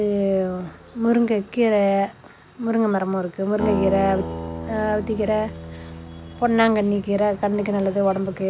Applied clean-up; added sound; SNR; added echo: none; Acoustic guitar; 12 dB; none.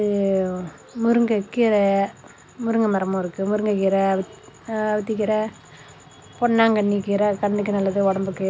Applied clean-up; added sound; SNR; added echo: none; none; none; none.